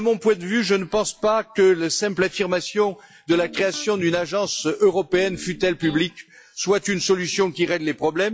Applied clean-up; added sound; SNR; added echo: classical method log-MMSE.